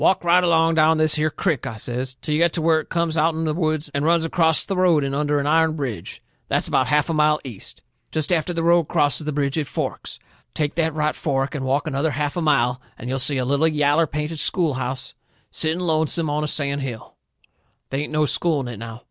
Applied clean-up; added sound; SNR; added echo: none; none; none; none.